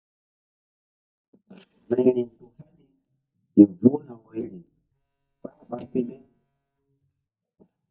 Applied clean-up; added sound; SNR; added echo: neural mask model DeepFilterNet 3.